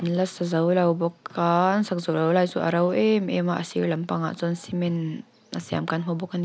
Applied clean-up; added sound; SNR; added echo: none; none; none; none.